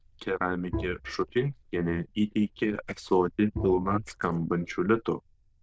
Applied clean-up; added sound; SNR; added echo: neural diffusion model UNIVERSE++.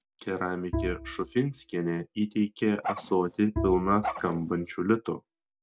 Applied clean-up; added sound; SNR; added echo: none; Dog + Bowed string instrument; 8 dB; none.